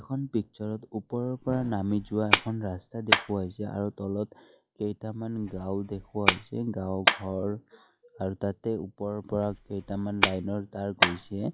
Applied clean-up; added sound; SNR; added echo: classical method log-MMSE.